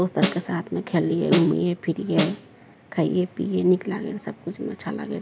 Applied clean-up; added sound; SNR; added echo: none; Snare drum; 4 dB; none.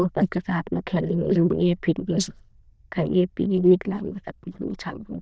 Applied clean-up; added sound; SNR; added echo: neural diffusion model UNIVERSE++.